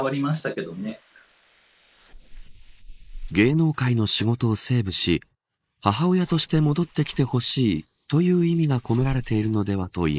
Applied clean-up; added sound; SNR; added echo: neural mask model Resemble Enhance denoiser.